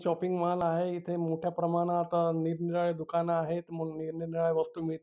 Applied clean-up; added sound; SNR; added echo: none; none; none; none.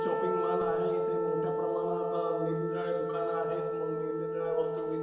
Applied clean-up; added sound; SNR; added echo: none; Wind instrument, woodwind instrument; -2 dB; reverberation time 1.0 s.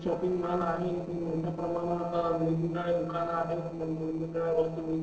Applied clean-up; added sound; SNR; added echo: neural separator model SepFormer DNS4.